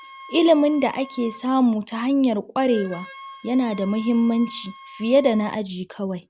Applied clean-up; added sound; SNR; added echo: none; Wind instrument, woodwind instrument; 20 dB; none.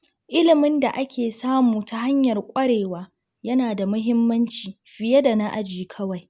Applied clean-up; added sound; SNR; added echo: none; none; none; none.